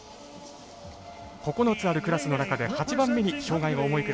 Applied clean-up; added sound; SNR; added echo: none; none; none; none.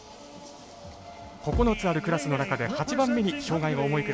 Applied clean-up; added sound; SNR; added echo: none; Bass drum; 4 dB; none.